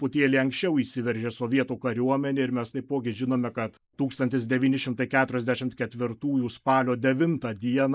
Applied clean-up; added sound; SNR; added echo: neural mask model Resemble Enhance denoiser.